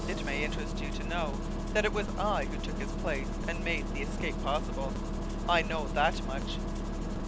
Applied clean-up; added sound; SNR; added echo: none; Engine starting; -2 dB; none.